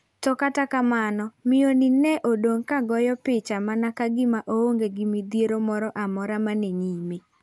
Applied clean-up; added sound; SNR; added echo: none; none; none; none.